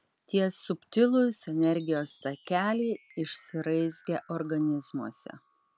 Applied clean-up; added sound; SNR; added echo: none; Wind chime; 2 dB; none.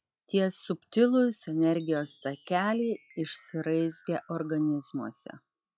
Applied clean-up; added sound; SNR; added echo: classical method log-MMSE.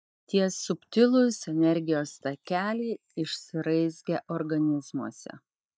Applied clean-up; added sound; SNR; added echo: neural mask model DeepFilterNet 3.